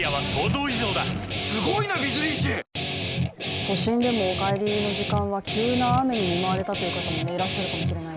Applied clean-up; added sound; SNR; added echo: none; Guitar; 2 dB; none.